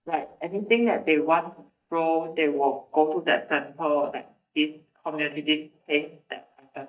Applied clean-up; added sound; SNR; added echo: neural mask model DeepFilterNet 3.